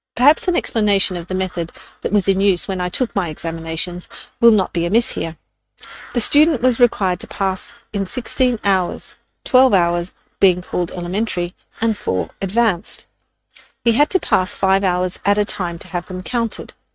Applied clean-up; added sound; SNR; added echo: neural mask model RNNoise.